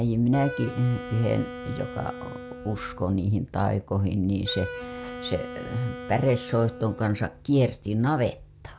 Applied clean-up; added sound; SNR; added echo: none; Wind instrument, woodwind instrument; 12 dB; none.